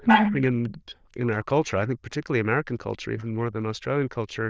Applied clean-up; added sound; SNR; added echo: neural diffusion model UNIVERSE++.